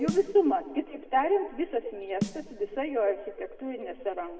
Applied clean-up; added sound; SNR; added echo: none; Snare drum; 11 dB; reverberation time 1.3 s.